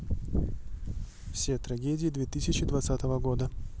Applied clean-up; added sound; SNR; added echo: none; none; none; none.